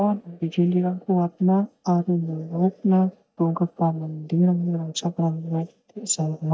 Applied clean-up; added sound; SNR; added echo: neural mask model DeepFilterNet 3.